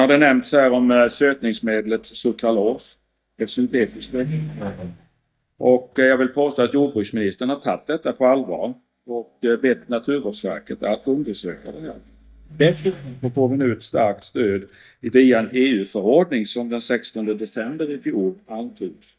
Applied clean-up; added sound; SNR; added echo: neural mask model DeepFilterNet 3.